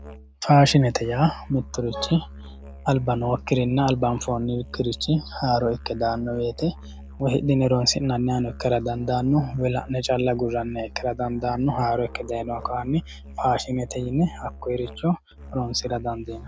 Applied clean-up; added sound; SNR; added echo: none; Musical instrument; 16 dB; none.